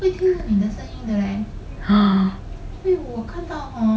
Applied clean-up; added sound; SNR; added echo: none; none; none; none.